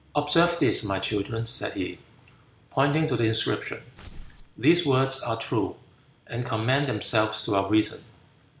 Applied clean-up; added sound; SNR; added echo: none; Tearing; 18 dB; none.